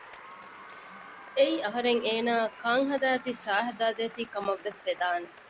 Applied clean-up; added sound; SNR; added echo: none; Applause; 18 dB; none.